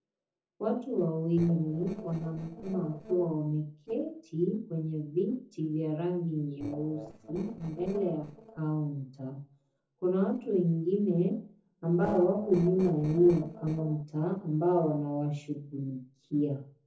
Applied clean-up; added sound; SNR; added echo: neural separator model SepFormer DNS4.